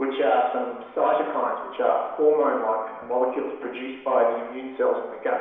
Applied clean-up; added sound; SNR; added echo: none; none; none; reverberation time 1.0 s.